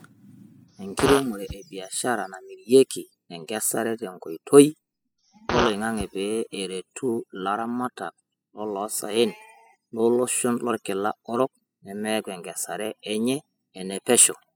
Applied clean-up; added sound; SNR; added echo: classical method spectral subtraction.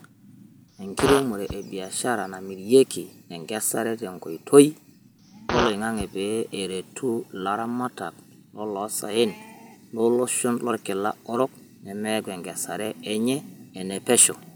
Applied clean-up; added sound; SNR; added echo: none; Fart; 7 dB; none.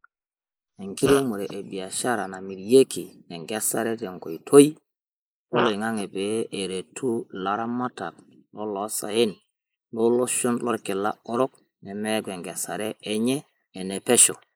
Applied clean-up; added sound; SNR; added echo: neural mask model Resemble Enhance denoiser.